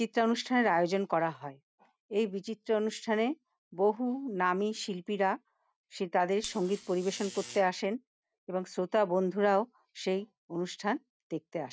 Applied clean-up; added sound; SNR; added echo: none; Buzz; 15 dB; none.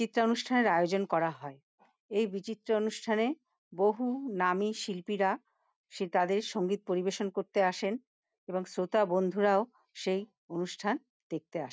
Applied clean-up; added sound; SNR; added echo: none; none; none; none.